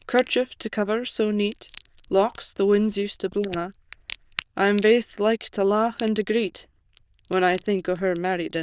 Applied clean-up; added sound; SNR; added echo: neural diffusion model UNIVERSE++.